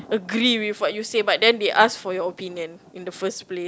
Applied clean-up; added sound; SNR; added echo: none; none; none; none.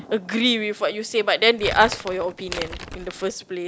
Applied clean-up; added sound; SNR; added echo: none; Crumpling, crinkling; 11 dB; none.